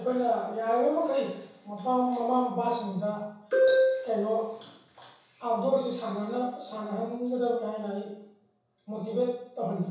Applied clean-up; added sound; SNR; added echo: none; none; none; reverberation time 0.7 s.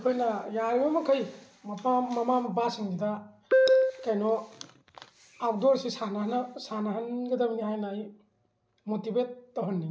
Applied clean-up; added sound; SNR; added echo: none; none; none; none.